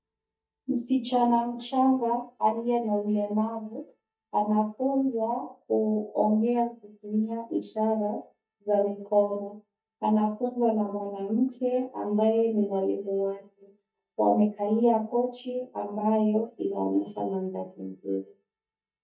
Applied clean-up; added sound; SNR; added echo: neural mask model DeepFilterNet 3.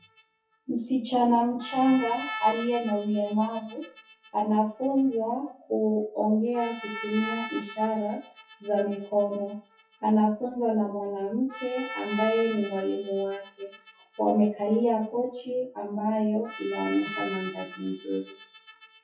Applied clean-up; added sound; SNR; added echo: classical method WPE with log-MMSE.